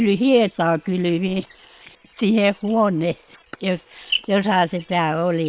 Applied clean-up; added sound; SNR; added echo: neural separator model SepFormer WHAM!.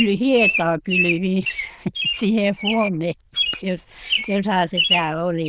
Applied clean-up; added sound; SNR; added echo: neural diffusion model UNIVERSE++.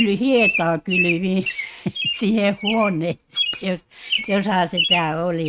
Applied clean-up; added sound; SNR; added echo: neural mask model RNNoise.